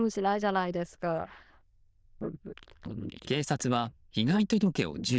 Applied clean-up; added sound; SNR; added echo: neural diffusion model UNIVERSE++.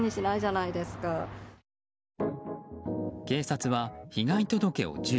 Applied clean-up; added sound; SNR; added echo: none; none; none; none.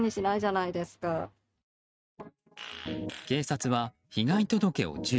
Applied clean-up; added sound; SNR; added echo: neural mask model RNNoise.